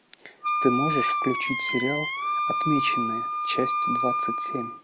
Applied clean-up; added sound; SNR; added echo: none; Wind instrument, woodwind instrument; -2 dB; none.